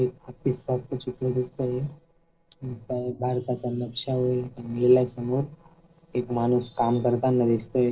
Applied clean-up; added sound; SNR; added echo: neural separator model SepFormer DNS4.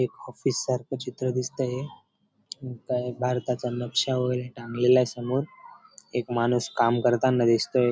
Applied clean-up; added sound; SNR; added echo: none; none; none; none.